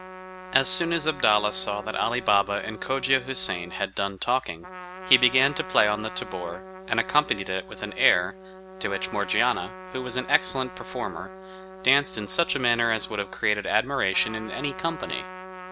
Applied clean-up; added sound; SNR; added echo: none; Trumpet; 15 dB; none.